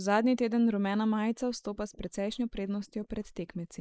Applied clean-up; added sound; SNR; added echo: neural mask model Resemble Enhance denoiser.